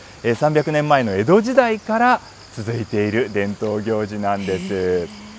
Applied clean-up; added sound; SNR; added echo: none; none; none; none.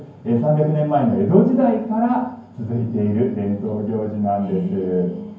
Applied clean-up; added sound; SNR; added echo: none; none; none; reverberation time 0.9 s.